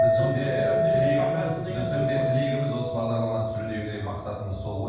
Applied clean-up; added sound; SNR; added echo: none; Chink, clink; -1 dB; reverberation time 1.2 s.